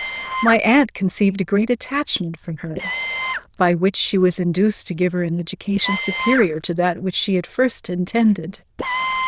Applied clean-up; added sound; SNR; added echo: neural diffusion model UNIVERSE++.